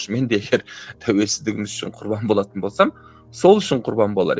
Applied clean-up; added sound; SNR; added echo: none; none; none; none.